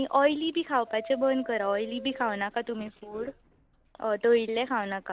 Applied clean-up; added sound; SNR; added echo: none; Subway, metro, underground; 19 dB; none.